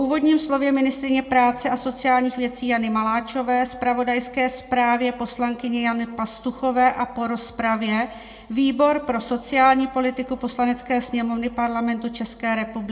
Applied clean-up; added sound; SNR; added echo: none; none; none; reverberation time 0.8 s.